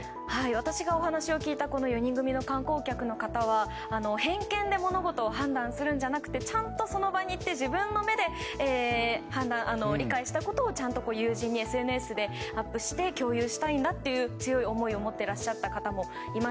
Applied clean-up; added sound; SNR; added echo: none; none; none; none.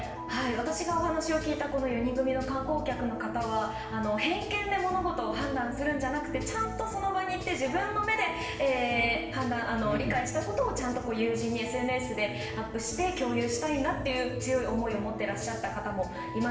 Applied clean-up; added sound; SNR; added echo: none; none; none; reverberation time 0.9 s.